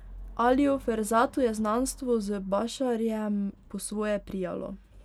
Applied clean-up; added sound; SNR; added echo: none; none; none; none.